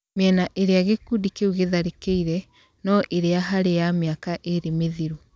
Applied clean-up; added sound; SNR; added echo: none; none; none; none.